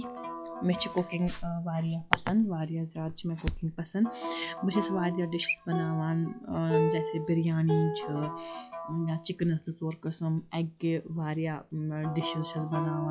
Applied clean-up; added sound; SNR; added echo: classical method log-MMSE.